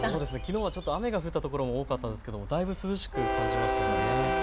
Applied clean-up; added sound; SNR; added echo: none; Train; 0 dB; none.